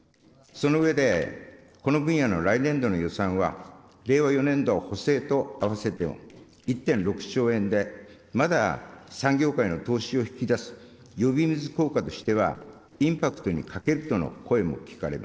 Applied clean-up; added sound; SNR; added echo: neural separator model SepFormer DNS4.